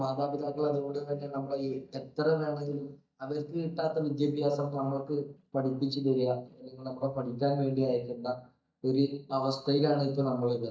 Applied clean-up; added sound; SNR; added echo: neural mask model DeepFilterNet 3.